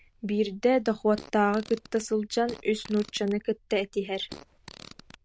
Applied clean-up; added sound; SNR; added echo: neural diffusion model UNIVERSE++.